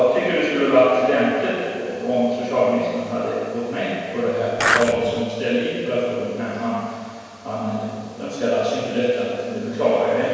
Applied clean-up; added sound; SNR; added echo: none; Skateboard; 0 dB; reverberation time 1.9 s.